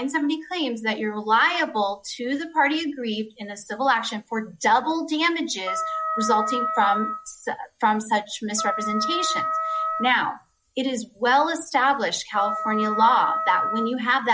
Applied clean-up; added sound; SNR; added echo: classical method log-MMSE.